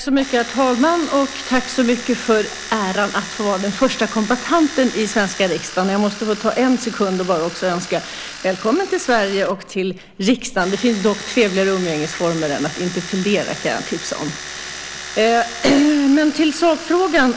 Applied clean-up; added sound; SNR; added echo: none; Domestic sounds, home sounds; 13 dB; none.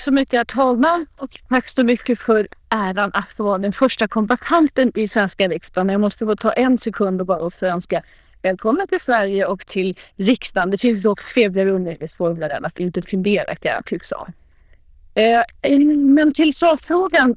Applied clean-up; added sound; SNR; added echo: neural diffusion model UNIVERSE++.